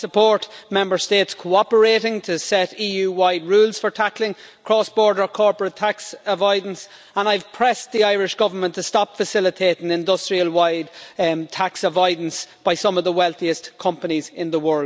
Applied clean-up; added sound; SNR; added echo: none; none; none; none.